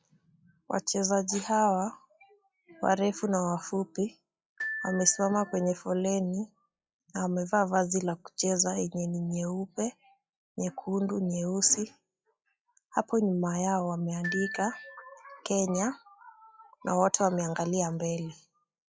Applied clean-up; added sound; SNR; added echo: classical method log-MMSE.